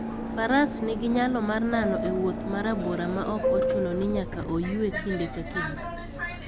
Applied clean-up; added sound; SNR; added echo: none; Subway, metro, underground; 2 dB; none.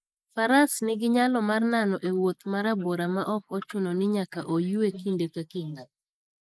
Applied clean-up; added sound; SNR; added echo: neural mask model Resemble Enhance denoiser.